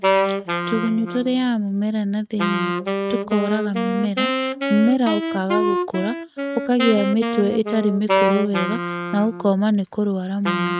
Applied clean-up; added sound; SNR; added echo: neural mask model RNNoise.